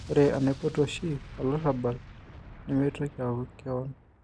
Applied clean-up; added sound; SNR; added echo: none; Explosion; 16 dB; none.